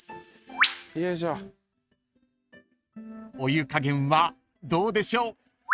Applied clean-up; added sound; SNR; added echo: neural mask model RNNoise.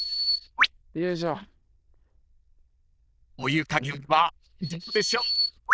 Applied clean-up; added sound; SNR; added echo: neural diffusion model UNIVERSE++.